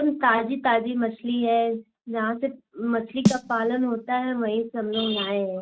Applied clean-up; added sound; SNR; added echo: neural mask model RNNoise.